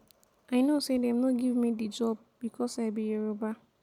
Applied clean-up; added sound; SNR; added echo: none; none; none; none.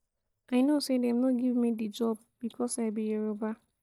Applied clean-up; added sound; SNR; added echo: neural mask model DeepFilterNet 3.